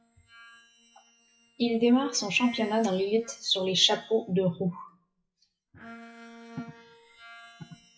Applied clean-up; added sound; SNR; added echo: classical method WPE with log-MMSE.